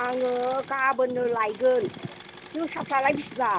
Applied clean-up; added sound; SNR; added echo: none; Engine / Mechanisms; 18 dB; none.